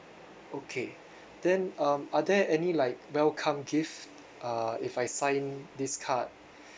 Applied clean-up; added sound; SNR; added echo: none; none; none; none.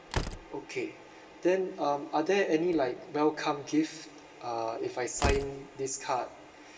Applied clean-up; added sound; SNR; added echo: none; Slam; 10 dB; reverberation time 1.4 s.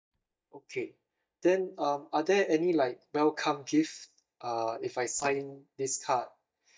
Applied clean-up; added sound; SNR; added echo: neural mask model DeepFilterNet 3.